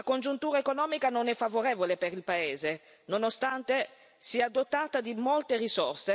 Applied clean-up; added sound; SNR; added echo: none; none; none; none.